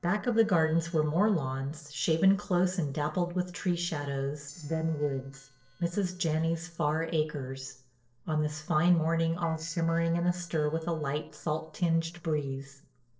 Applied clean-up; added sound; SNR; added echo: neural separator model SepFormer DNS4.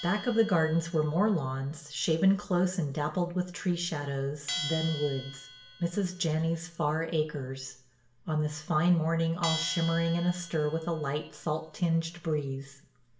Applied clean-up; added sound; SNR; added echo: none; Bell; 15 dB; reverberation time 0.5 s.